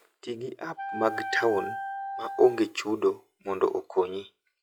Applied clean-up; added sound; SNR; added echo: classical method log-MMSE.